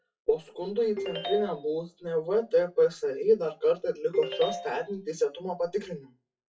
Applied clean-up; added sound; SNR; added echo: classical method WPE with log-MMSE.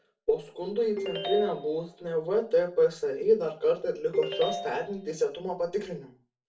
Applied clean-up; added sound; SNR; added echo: none; Ringtone; 7 dB; reverberation time 0.3 s.